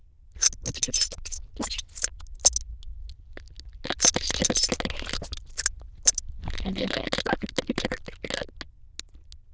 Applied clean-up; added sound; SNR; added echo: neural diffusion model UNIVERSE++.